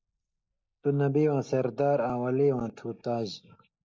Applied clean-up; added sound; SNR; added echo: neural mask model Resemble Enhance denoiser.